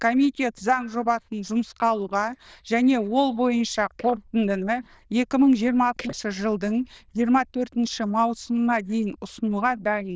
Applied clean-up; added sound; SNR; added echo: neural diffusion model UNIVERSE++.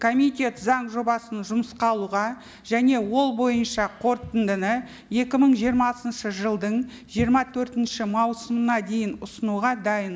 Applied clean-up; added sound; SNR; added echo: none; none; none; none.